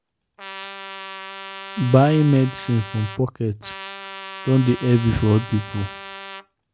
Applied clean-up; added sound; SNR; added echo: none; Trumpet; 14 dB; none.